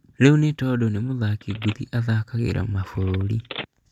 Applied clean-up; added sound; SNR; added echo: none; Telephone; 20 dB; none.